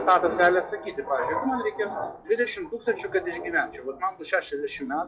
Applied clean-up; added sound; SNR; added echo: classical method WPE with log-MMSE.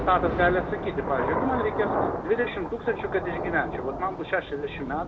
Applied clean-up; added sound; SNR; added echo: none; Thunder / Rain; 3 dB; reverberation time 0.8 s.